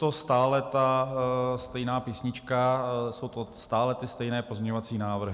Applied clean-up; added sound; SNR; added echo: none; none; none; none.